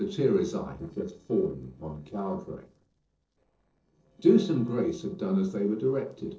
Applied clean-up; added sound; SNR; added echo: neural separator model SepFormer DNS4.